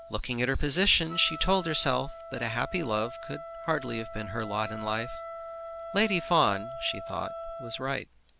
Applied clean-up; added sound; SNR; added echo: none; Wind instrument, woodwind instrument; 12 dB; none.